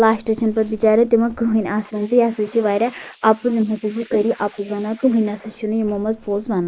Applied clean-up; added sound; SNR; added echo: neural mask model Resemble Enhance denoiser.